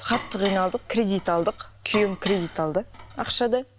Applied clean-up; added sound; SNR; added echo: none; Dishes, pots, and pans; 13 dB; none.